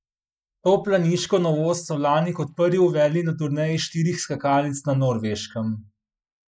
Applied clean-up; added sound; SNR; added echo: neural mask model Resemble Enhance denoiser.